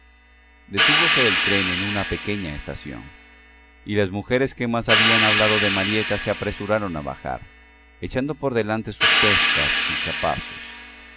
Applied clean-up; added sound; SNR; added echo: none; Hi-hat; -4 dB; none.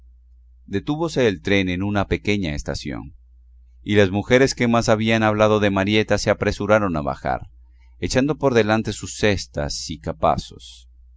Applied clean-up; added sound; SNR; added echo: none; none; none; none.